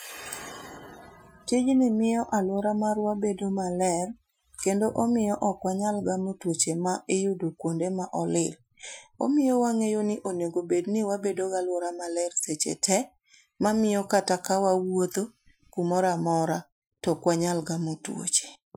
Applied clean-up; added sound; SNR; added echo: classical method Wiener filter.